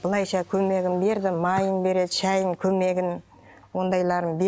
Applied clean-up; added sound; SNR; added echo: none; none; none; none.